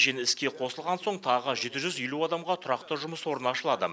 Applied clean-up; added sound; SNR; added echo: none; none; none; none.